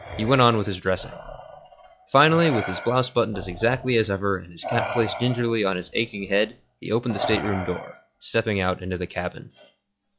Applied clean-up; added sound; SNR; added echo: classical method log-MMSE.